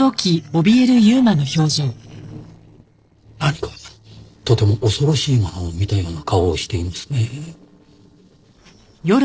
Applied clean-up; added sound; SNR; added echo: neural separator model SepFormer DNS4.